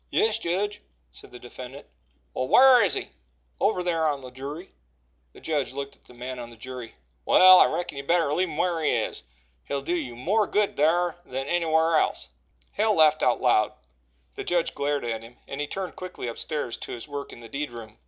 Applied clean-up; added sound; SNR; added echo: none; none; none; none.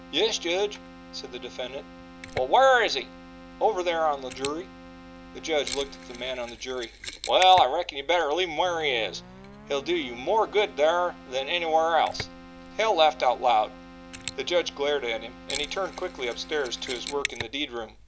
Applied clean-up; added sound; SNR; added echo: none; Mechanisms + Keyboard (musical); 15 dB; none.